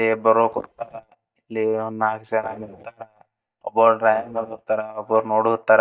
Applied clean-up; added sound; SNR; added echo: neural mask model DeepFilterNet 3.